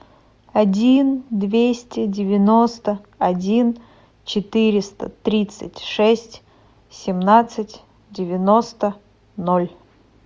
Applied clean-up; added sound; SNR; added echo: none; none; none; none.